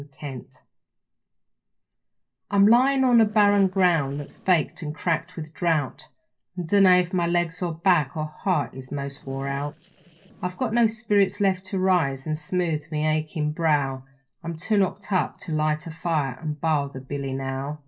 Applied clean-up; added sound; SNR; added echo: neural separator model SepFormer DNS4.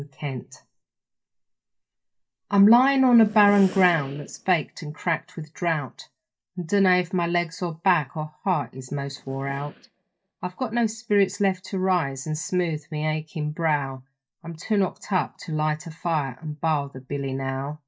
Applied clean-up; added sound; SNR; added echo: neural mask model DeepFilterNet 3.